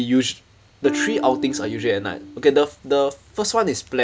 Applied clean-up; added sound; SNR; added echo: none; Electric guitar / Strum; 8 dB; none.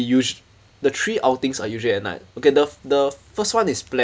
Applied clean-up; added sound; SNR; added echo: none; none; none; none.